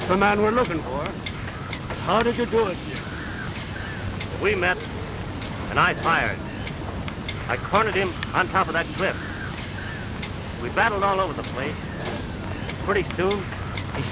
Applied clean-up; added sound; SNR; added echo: none; Wind / Boat, Water vehicle; 5 dB; none.